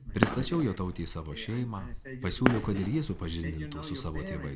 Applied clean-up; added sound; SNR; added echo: none; Fireworks; 4 dB; reverberation time 0.4 s.